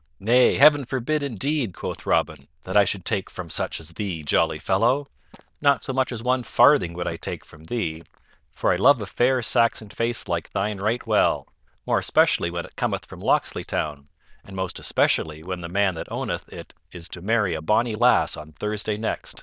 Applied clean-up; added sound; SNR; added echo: neural diffusion model UNIVERSE++.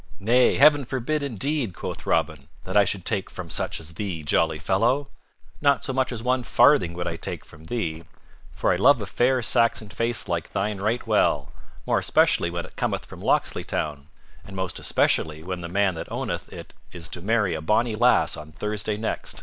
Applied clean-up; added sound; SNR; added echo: neural mask model Resemble Enhance denoiser.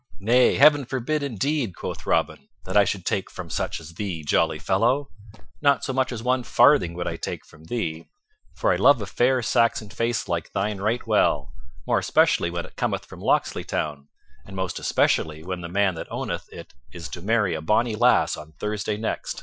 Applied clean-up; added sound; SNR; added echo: classical method Wiener filter.